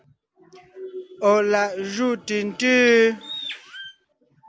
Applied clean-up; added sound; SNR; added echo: none; Bird; 15 dB; none.